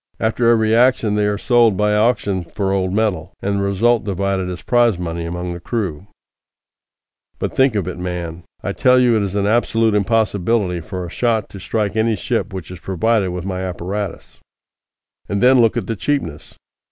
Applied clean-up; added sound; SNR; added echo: none; none; none; none.